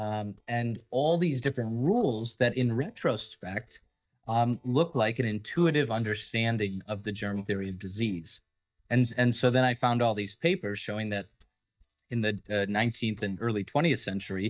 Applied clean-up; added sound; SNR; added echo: neural mask model DeepFilterNet 3.